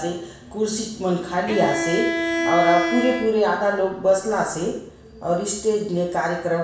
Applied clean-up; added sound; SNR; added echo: none; Bowed string instrument; 4 dB; reverberation time 0.7 s.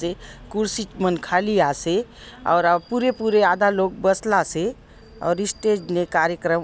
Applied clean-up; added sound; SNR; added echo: none; none; none; none.